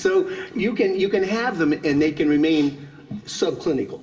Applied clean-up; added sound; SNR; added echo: none; none; none; reverberation time 1.9 s.